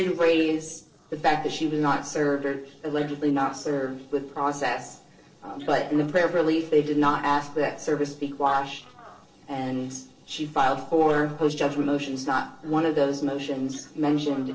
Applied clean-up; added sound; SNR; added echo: neural separator model SepFormer DNS4.